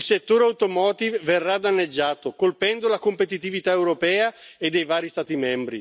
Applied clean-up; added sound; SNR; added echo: none; none; none; none.